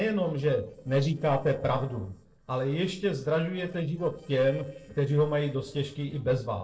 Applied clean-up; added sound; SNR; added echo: neural separator model SepFormer DNS4.